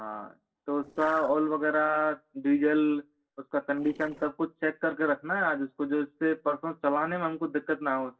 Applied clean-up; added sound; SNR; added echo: neural separator model SepFormer DNS4.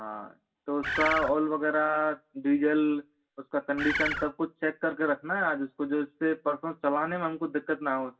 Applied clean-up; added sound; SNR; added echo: none; Bird; 2 dB; reverberation time 0.1 s.